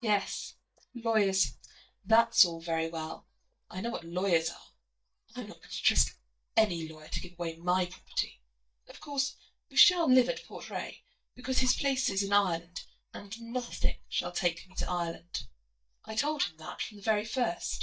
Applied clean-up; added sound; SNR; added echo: neural mask model DeepFilterNet 3.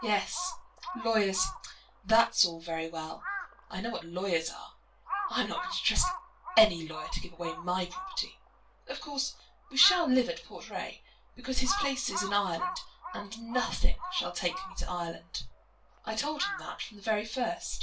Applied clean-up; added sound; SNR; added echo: none; Crow; 11 dB; reverberation time 0.2 s.